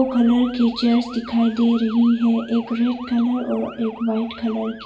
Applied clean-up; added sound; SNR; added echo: none; Motor vehicle (road) / Siren; 19 dB; reverberation time 0.8 s.